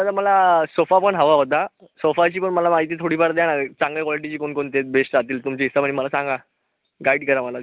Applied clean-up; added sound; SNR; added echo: none; none; none; none.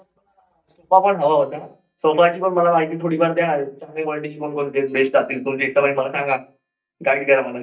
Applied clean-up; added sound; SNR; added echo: neural mask model DeepFilterNet 3.